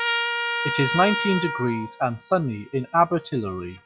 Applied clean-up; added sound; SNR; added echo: classical method log-MMSE.